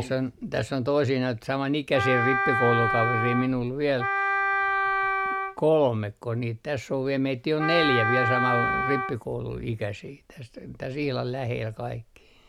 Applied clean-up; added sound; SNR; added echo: none; Wind instrument, woodwind instrument; -1 dB; none.